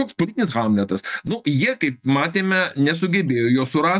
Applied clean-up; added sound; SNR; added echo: neural mask model DeepFilterNet 3.